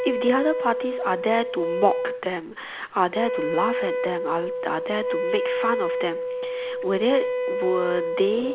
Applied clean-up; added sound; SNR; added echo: none; Wind instrument, woodwind instrument; 1 dB; none.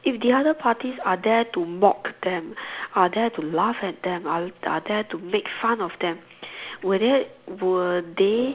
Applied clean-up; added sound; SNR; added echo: none; none; none; none.